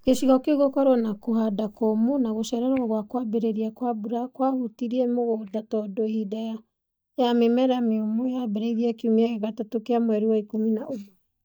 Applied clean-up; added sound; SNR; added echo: neural mask model DeepFilterNet 3.